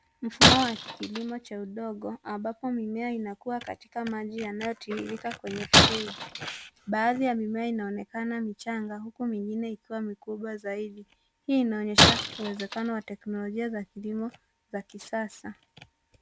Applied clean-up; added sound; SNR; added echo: none; Shatter; -5 dB; none.